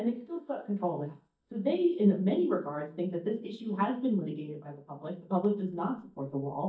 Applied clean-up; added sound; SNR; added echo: neural mask model DeepFilterNet 3.